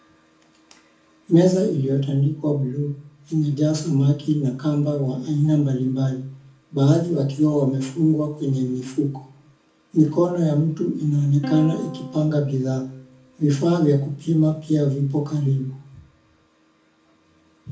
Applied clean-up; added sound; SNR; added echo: none; Plucked string instrument; 15 dB; reverberation time 0.4 s.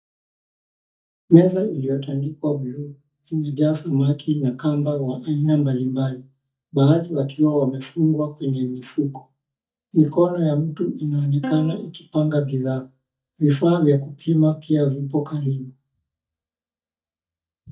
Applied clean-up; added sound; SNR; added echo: neural mask model DeepFilterNet 3.